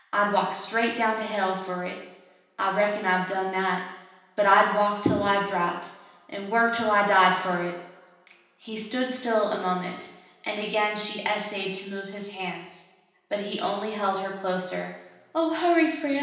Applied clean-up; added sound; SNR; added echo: none; none; none; reverberation time 0.9 s.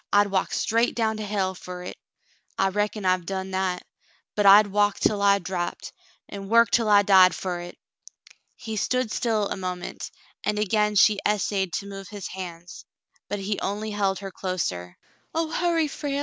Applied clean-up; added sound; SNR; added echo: none; none; none; none.